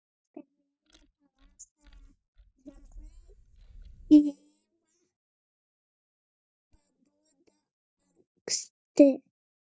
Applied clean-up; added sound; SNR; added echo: neural mask model DeepFilterNet 3.